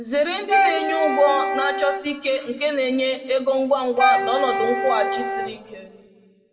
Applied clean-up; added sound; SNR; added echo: none; Wind instrument, woodwind instrument; 1 dB; reverberation time 1.5 s.